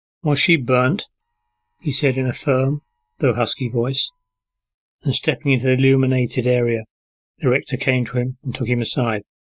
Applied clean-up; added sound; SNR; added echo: neural mask model DeepFilterNet 3.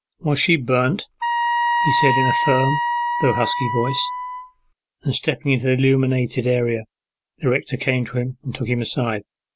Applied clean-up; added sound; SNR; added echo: none; Wind instrument, woodwind instrument; 0 dB; none.